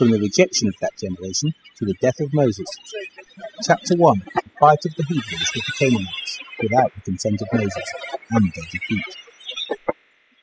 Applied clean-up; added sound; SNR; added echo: classical method spectral subtraction.